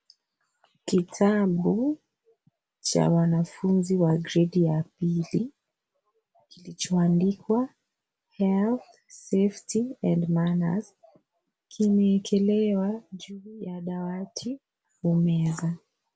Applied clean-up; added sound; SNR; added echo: none; none; none; none.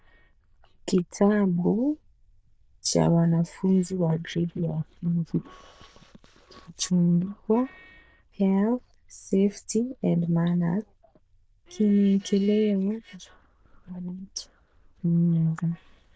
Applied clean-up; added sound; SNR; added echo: neural diffusion model UNIVERSE++.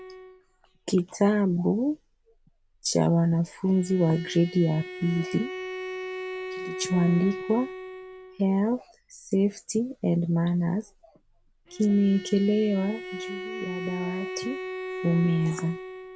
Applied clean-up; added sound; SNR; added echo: none; Bowed string instrument; 12 dB; none.